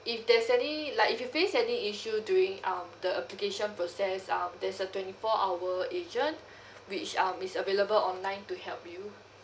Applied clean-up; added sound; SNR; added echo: none; none; none; none.